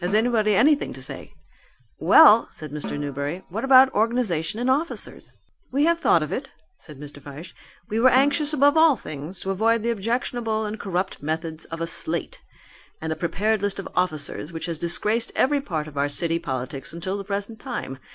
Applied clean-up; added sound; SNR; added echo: none; Snare drum; 18 dB; none.